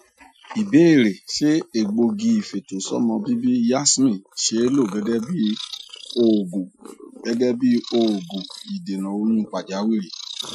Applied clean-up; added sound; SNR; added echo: classical method Wiener filter.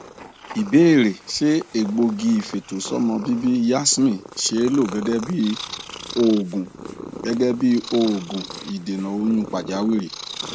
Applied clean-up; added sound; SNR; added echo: none; Purr; 15 dB; none.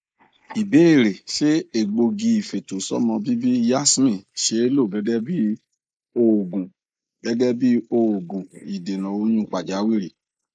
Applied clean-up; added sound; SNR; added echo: neural mask model Resemble Enhance denoiser.